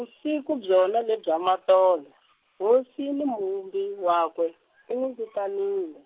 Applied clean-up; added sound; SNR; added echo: none; none; none; none.